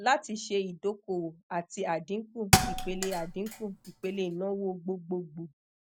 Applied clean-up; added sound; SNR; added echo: none; Thump, thud; -1 dB; none.